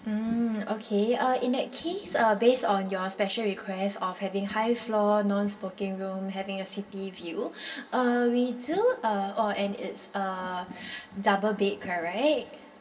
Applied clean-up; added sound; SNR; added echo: none; none; none; reverberation time 1.7 s.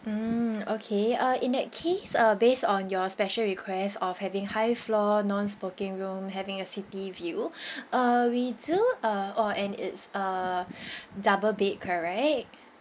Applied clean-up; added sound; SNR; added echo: none; none; none; none.